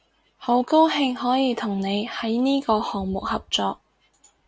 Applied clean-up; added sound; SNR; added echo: none; none; none; none.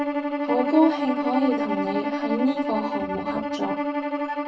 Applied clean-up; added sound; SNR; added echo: none; Bowed string instrument; 0 dB; reverberation time 0.3 s.